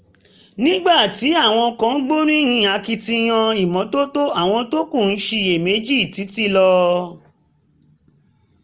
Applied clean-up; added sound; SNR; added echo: none; none; none; none.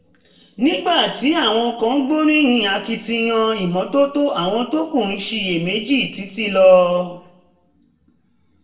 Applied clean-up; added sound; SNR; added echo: none; none; none; reverberation time 0.6 s.